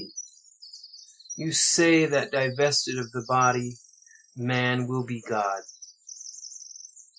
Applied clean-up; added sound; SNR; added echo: classical method Wiener filter.